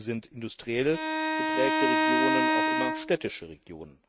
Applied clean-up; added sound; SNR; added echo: neural mask model RNNoise.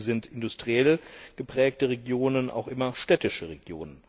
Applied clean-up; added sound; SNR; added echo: none; none; none; none.